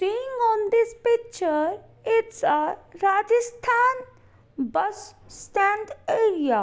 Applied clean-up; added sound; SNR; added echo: none; none; none; none.